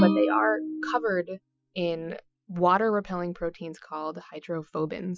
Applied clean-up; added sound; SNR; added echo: classical method Wiener filter.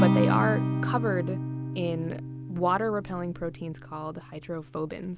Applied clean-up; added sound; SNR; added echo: none; Acoustic guitar; -1 dB; none.